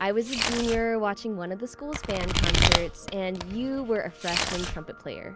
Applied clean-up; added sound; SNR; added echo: none; Domestic sounds, home sounds; -1 dB; none.